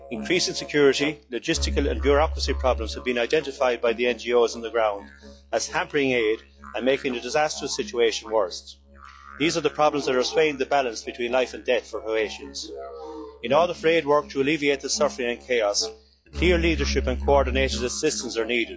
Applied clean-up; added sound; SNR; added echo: classical method log-MMSE.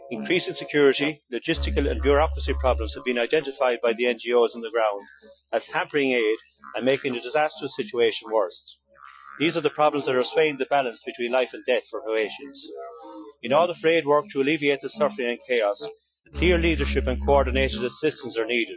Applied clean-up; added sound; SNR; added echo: classical method Wiener filter.